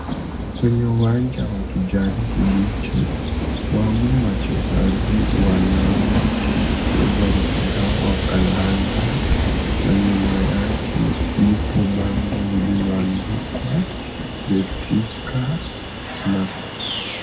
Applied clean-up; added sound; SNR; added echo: none; Train; 0 dB; reverberation time 0.4 s.